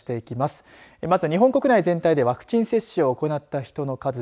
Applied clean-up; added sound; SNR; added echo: none; none; none; none.